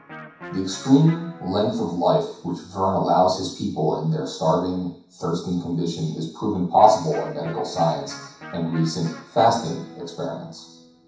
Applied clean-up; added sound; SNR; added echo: none; Electric guitar; 20 dB; reverberation time 0.7 s.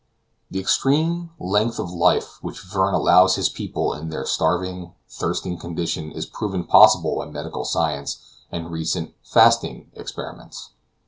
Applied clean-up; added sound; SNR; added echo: none; none; none; none.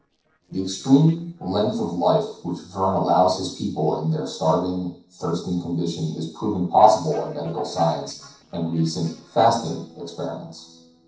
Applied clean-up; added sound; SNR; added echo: neural separator model SepFormer DNS4.